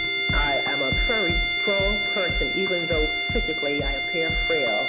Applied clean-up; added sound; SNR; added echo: none; Bowed string instrument; -2 dB; none.